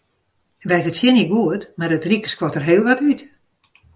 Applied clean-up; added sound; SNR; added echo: none; none; none; none.